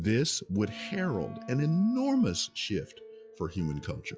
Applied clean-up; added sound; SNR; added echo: classical method log-MMSE.